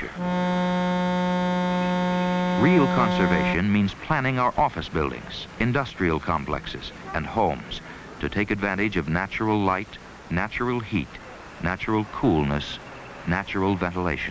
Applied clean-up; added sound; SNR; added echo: none; Organ; -3 dB; none.